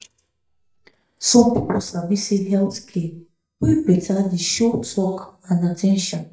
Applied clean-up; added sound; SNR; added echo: neural mask model DeepFilterNet 3.